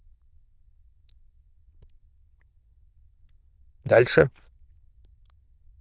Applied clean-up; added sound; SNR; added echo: neural diffusion model UNIVERSE++.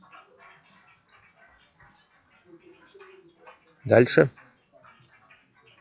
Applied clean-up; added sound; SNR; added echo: classical method log-MMSE.